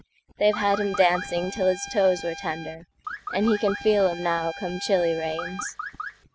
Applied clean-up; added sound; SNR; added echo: none; Trumpet + Car; 11 dB; none.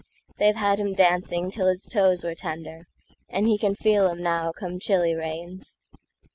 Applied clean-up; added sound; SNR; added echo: none; none; none; none.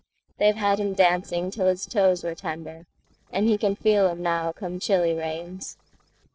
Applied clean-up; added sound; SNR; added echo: neural separator model SepFormer DNS4.